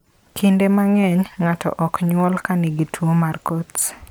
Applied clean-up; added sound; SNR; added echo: none; none; none; none.